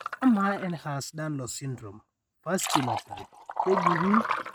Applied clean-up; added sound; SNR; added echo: neural mask model RNNoise.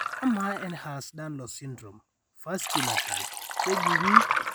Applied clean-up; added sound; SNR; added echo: none; Liquid; -4 dB; none.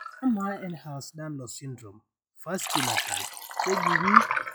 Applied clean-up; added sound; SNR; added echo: classical method log-MMSE.